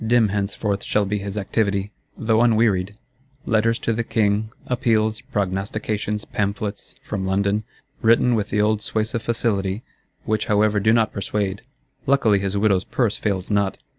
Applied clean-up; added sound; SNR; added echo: none; none; none; none.